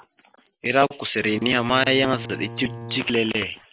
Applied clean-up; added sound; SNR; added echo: none; Bowed string instrument; 15 dB; none.